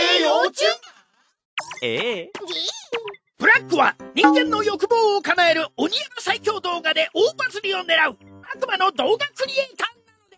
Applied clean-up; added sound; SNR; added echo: neural mask model RNNoise.